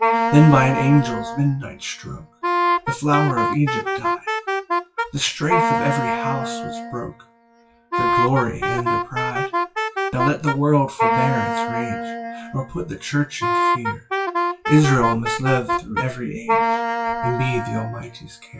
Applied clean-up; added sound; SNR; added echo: classical method WPE with log-MMSE.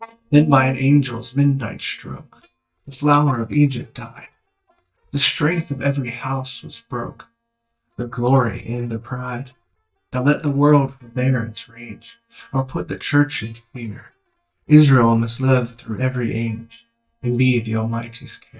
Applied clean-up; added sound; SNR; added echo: neural mask model DeepFilterNet 3.